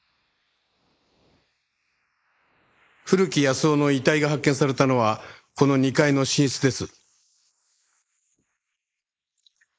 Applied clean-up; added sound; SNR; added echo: neural mask model Resemble Enhance denoiser.